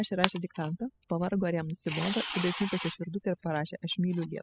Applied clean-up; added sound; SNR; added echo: classical method spectral subtraction.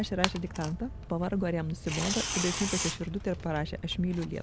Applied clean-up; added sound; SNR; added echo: none; Tearing; 4 dB; none.